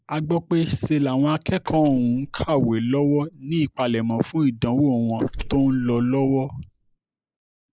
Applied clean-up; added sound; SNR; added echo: neural mask model Resemble Enhance denoiser.